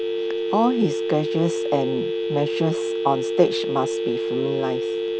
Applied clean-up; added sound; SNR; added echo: none; Telephone; 0 dB; none.